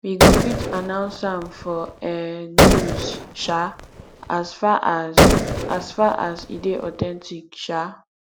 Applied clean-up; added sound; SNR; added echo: none; Gunshot, gunfire; -4 dB; none.